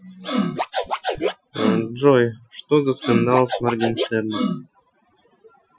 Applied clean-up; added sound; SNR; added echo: classical method Wiener filter.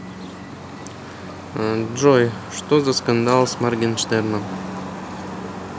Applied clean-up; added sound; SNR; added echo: none; none; none; none.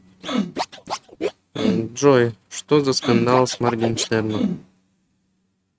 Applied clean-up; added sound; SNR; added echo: neural mask model RNNoise.